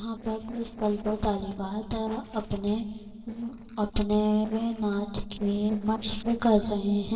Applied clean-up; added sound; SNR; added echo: neural separator model SepFormer DNS4.